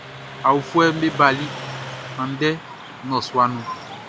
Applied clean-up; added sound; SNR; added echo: none; Car passing by; 12 dB; none.